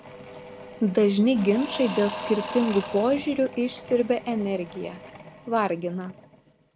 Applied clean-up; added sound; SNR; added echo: none; Engine / Drill / Mechanisms; 13 dB; none.